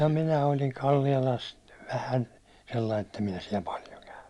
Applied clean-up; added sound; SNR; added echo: none; none; none; none.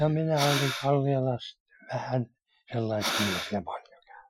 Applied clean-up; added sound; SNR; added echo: classical method Wiener filter.